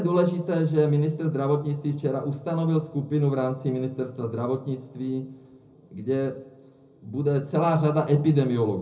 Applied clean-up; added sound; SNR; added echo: none; none; none; reverberation time 0.4 s.